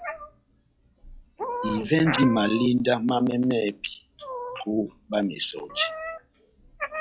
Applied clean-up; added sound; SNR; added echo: classical method log-MMSE.